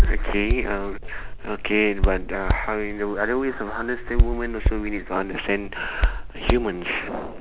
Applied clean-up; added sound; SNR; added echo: none; Hands; -2 dB; none.